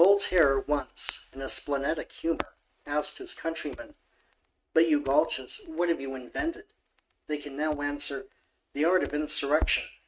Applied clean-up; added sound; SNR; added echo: neural mask model RNNoise.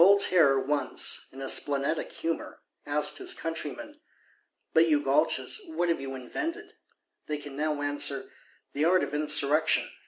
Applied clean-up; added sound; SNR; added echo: none; none; none; none.